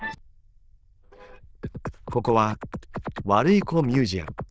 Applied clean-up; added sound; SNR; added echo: neural diffusion model UNIVERSE++.